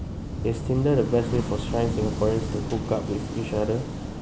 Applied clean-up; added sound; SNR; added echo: none; Waves, surf / Wind; 4 dB; none.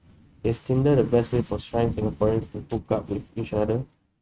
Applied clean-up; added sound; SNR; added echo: neural mask model RNNoise.